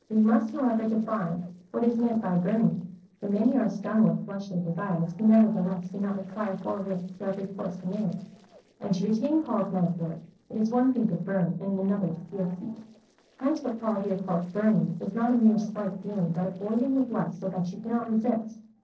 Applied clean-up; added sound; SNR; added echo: neural separator model SepFormer DNS4.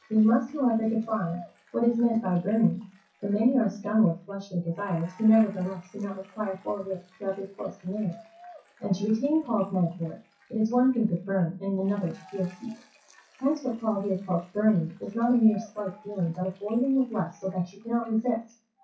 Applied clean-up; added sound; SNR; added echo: classical method WPE with log-MMSE.